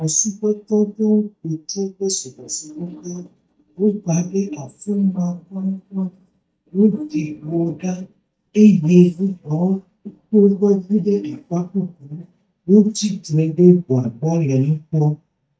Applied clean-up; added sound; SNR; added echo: neural mask model DeepFilterNet 3.